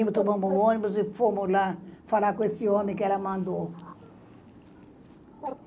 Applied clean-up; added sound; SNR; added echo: none; Bird; 14 dB; none.